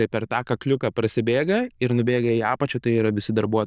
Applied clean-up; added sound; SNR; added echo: neural diffusion model UNIVERSE++.